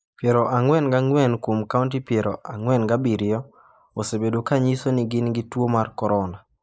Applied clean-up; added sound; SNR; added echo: neural mask model Resemble Enhance denoiser.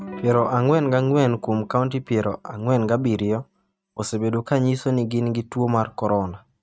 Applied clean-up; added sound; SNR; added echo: neural mask model RNNoise.